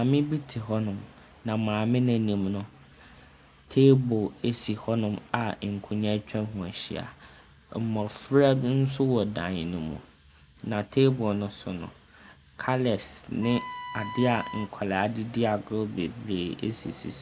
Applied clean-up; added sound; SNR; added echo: none; Wind instrument, woodwind instrument; 11 dB; none.